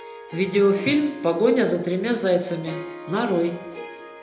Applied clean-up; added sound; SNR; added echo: none; Harp; 16 dB; reverberation time 0.7 s.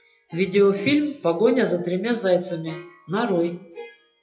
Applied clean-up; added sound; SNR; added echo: classical method WPE with log-MMSE.